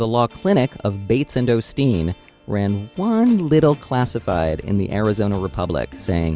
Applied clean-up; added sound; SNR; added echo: none; none; none; none.